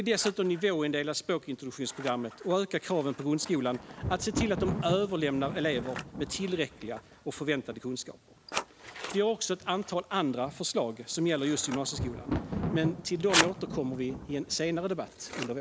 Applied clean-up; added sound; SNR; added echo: none; Scissors + Thunder; 7 dB; none.